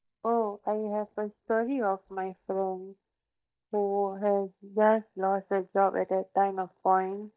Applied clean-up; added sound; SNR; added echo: neural mask model DeepFilterNet 3.